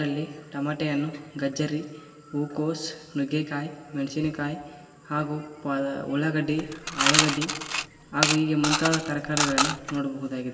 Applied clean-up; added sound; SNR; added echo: none; Coin (dropping) / Mechanisms; -1 dB; reverberation time 2.7 s.